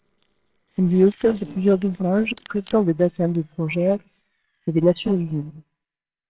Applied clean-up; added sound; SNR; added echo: neural separator model SepFormer WHAMR!.